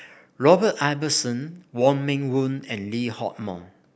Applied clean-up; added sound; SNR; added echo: none; none; none; none.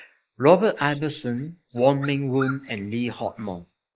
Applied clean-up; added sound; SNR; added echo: neural mask model Resemble Enhance denoiser.